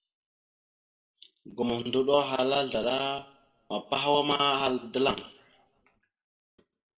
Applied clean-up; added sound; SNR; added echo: none; none; none; reverberation time 0.6 s.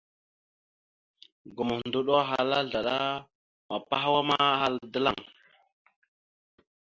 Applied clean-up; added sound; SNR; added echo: none; none; none; none.